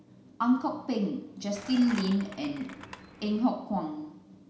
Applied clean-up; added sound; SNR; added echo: none; Skateboard; 15 dB; none.